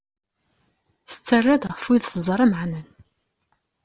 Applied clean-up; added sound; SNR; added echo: none; none; none; none.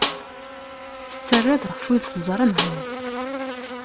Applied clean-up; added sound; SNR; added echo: none; Snare drum + Buzz; 4 dB; none.